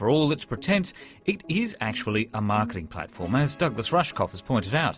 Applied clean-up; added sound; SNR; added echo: none; none; none; none.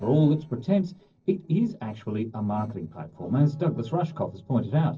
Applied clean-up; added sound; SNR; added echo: neural separator model SepFormer DNS4.